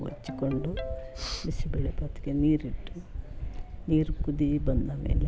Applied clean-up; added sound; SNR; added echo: none; Breathing + Ringtone; 17 dB; none.